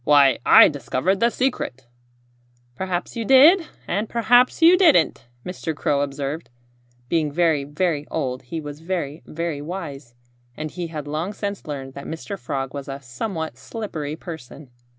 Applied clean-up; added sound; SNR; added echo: none; none; none; none.